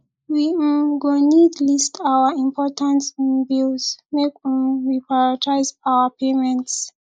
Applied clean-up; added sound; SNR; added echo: neural mask model Resemble Enhance denoiser.